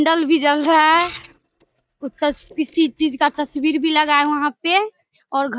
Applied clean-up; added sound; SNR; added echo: neural mask model DeepFilterNet 3.